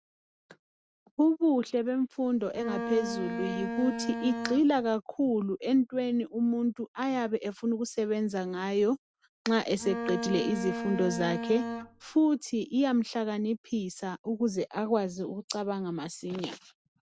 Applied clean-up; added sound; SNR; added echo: none; Bowed string instrument; 6 dB; none.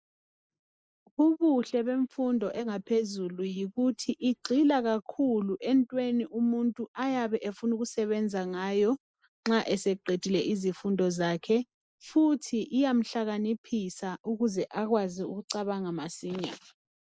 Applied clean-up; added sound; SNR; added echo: neural mask model Resemble Enhance denoiser.